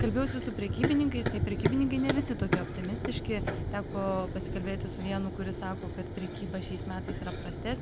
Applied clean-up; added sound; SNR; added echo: none; Run; 0 dB; none.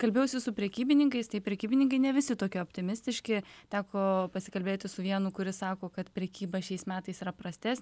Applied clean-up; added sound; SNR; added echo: none; none; none; none.